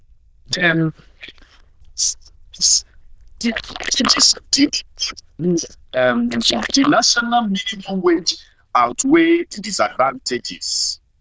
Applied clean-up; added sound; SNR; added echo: neural diffusion model UNIVERSE++.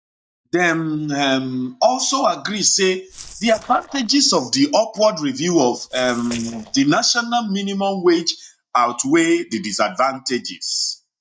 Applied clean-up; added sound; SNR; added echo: neural mask model DeepFilterNet 3.